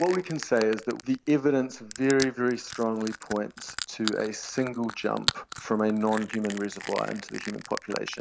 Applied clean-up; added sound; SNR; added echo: none; Crushing; 11 dB; none.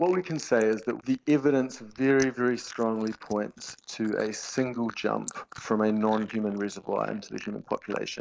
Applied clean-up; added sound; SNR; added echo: neural mask model Resemble Enhance denoiser.